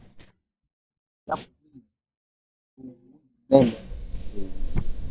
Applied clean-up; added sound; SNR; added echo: neural mask model DeepFilterNet 3.